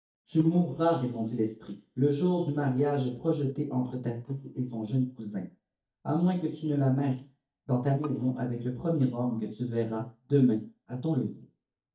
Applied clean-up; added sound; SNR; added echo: neural mask model DeepFilterNet 3.